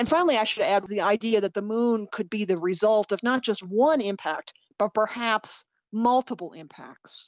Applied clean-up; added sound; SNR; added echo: none; none; none; none.